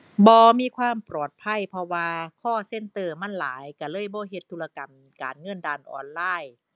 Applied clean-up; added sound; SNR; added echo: none; none; none; none.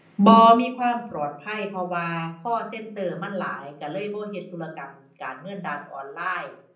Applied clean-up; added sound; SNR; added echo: none; none; none; reverberation time 0.6 s.